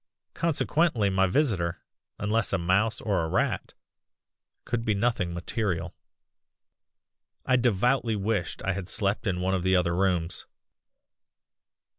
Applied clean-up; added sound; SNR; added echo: none; none; none; none.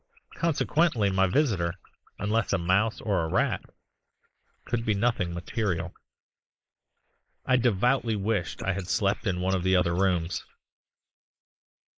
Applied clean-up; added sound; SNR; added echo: neural mask model Resemble Enhance denoiser.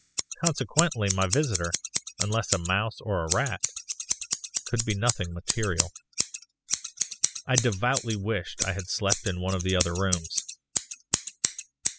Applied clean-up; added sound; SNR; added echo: classical method spectral subtraction.